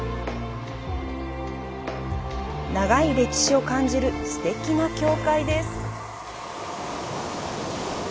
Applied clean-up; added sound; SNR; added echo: none; none; none; none.